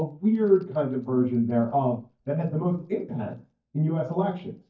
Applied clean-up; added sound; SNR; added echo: neural mask model DeepFilterNet 3.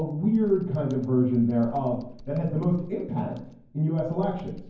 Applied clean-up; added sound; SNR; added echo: none; Computer keyboard; 20 dB; reverberation time 0.9 s.